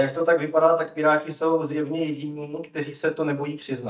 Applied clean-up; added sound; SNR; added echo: neural mask model DeepFilterNet 3.